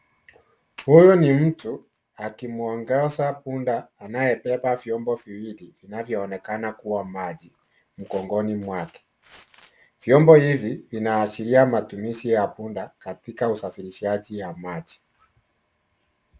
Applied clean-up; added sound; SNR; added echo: none; none; none; none.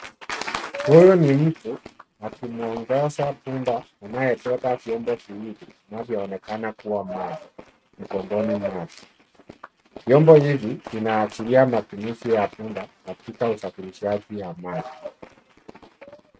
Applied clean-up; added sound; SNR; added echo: neural mask model RNNoise.